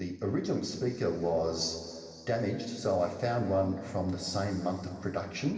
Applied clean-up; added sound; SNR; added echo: none; none; none; reverberation time 2.5 s.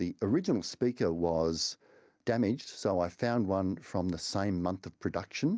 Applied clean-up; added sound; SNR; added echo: none; none; none; none.